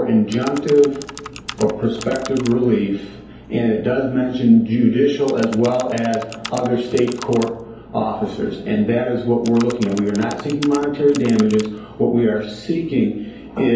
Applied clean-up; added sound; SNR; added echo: none; Computer keyboard; 17 dB; reverberation time 2.2 s.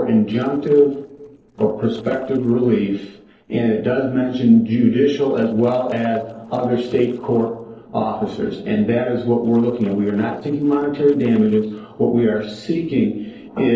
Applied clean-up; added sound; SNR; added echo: neural separator model SepFormer DNS4.